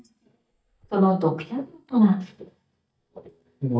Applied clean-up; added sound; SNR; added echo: neural mask model DeepFilterNet 3.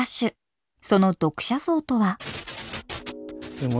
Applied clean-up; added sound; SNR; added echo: none; none; none; none.